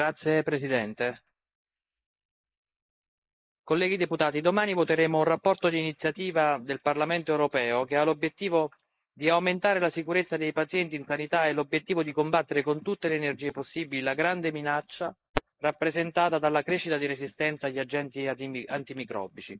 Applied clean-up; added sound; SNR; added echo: neural mask model Resemble Enhance denoiser.